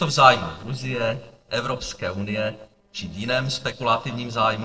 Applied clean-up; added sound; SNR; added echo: neural separator model SepFormer DNS4.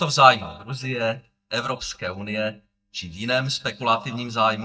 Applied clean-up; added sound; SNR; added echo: neural mask model DeepFilterNet 3.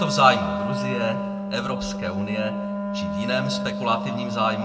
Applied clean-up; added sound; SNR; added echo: none; Wind instrument, woodwind instrument; 2 dB; reverberation time 1.4 s.